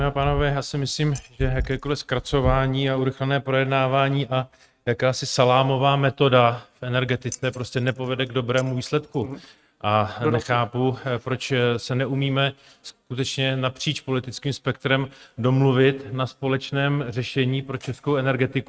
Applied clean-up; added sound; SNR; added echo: neural mask model RNNoise.